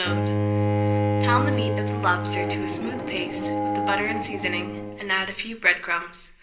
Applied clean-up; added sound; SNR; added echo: none; Bowed string instrument; -2 dB; reverberation time 0.5 s.